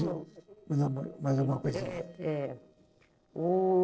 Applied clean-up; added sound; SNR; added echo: neural separator model SepFormer DNS4.